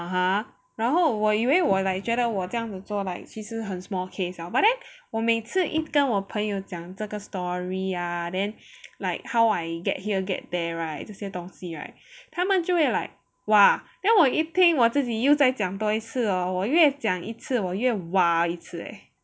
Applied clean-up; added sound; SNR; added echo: none; none; none; none.